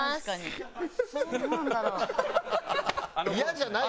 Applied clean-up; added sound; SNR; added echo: none; none; none; none.